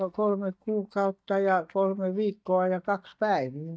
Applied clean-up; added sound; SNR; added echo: neural mask model DeepFilterNet 3.